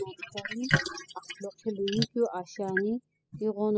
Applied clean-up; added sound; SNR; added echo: classical method spectral subtraction.